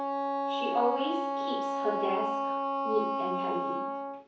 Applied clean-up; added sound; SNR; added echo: none; Wind instrument, woodwind instrument; -3 dB; reverberation time 0.6 s.